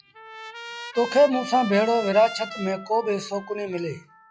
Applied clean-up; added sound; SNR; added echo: classical method log-MMSE.